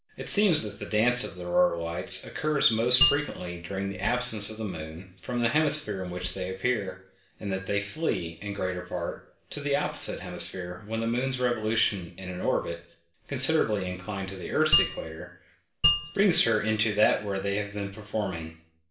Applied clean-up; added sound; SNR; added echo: none; Mallet percussion; 1 dB; reverberation time 0.5 s.